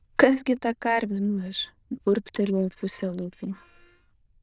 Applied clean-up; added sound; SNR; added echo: neural diffusion model UNIVERSE++.